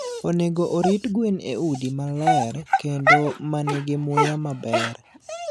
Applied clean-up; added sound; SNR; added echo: none; Dog; 1 dB; none.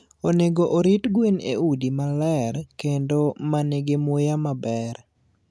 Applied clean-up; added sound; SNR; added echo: none; none; none; none.